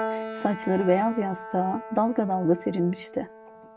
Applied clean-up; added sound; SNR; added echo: none; Piano; 11 dB; none.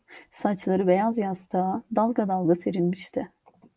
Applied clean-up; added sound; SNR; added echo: none; none; none; none.